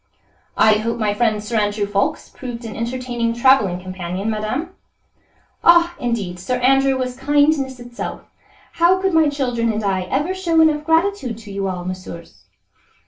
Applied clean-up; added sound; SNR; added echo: none; none; none; reverberation time 0.2 s.